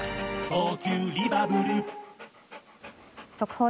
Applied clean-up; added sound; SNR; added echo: none; Dog; 18 dB; none.